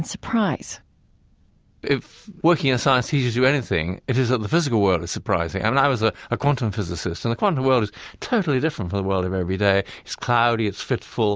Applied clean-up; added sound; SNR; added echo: none; none; none; none.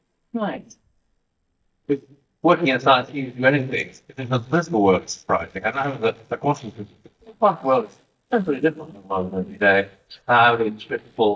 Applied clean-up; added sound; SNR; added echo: neural mask model DeepFilterNet 3.